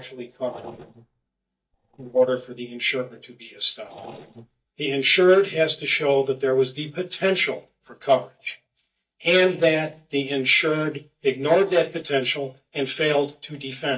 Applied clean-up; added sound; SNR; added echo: neural mask model DeepFilterNet 3.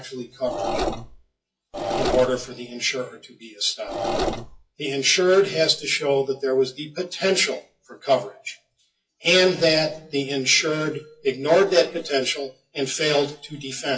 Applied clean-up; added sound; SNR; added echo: classical method WPE with log-MMSE.